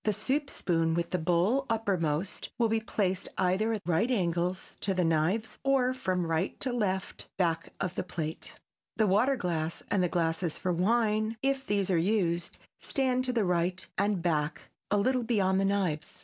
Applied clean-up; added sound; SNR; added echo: none; none; none; none.